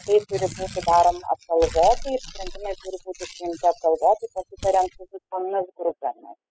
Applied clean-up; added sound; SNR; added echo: classical method spectral subtraction.